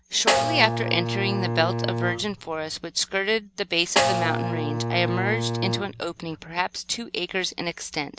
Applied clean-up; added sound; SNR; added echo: none; Snare drum + Bowed string instrument; -1 dB; none.